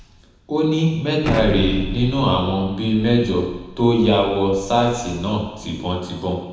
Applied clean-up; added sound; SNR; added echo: none; Explosion; 13 dB; reverberation time 1.0 s.